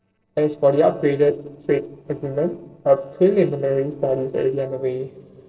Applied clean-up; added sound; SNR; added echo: neural separator model SepFormer DNS4.